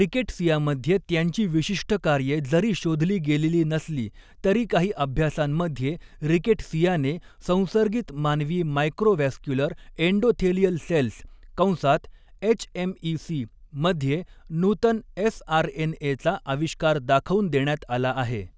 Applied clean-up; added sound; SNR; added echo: none; none; none; none.